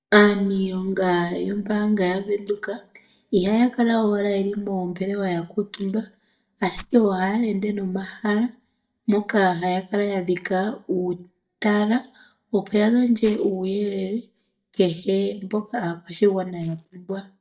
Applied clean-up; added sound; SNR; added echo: neural mask model DeepFilterNet 3.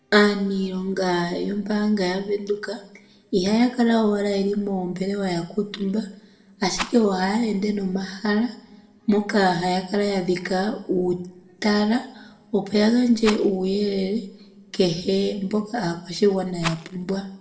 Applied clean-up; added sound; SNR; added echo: none; Rattle; 12 dB; reverberation time 0.6 s.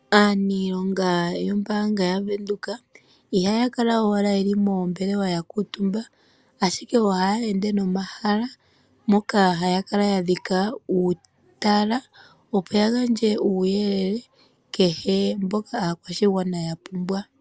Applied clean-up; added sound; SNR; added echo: none; none; none; none.